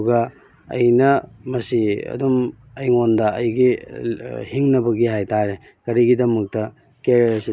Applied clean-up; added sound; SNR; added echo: none; none; none; none.